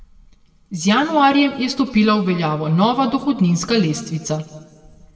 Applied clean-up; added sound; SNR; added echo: none; none; none; reverberation time 1.3 s.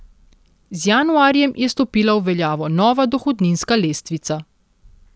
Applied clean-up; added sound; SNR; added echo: none; none; none; none.